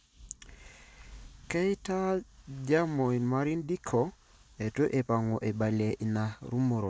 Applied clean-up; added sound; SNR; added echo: none; none; none; none.